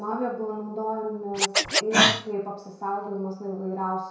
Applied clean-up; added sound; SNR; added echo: none; Scratching (performance technique); -4 dB; reverberation time 0.6 s.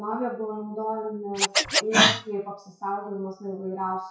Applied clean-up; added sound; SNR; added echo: classical method WPE with log-MMSE.